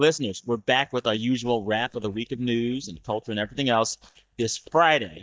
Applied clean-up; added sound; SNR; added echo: neural mask model DeepFilterNet 3.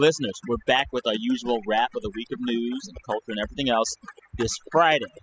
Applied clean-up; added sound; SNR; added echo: classical method spectral subtraction.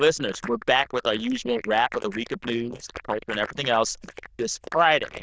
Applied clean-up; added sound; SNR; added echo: neural diffusion model UNIVERSE++.